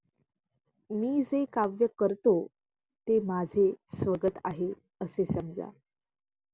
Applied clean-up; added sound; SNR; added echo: none; none; none; none.